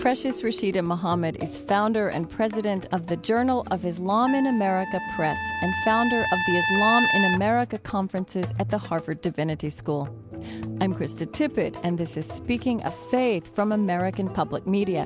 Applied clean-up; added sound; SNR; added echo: none; Trumpet; 1 dB; none.